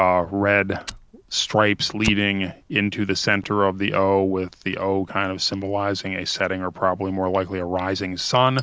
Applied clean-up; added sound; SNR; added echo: none; Fire; 19 dB; none.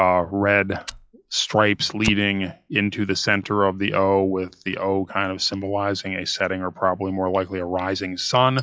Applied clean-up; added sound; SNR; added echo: classical method log-MMSE.